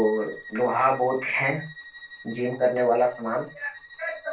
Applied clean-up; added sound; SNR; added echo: none; Bowed string instrument; 18 dB; reverberation time 0.2 s.